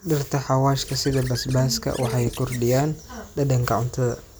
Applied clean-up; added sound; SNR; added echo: none; Squeak / Writing; 15 dB; none.